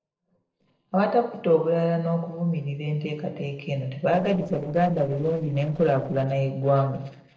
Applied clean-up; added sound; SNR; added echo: neural separator model SepFormer DNS4.